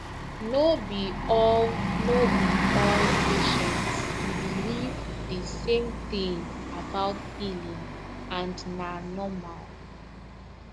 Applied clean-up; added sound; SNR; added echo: none; Bus; 0 dB; none.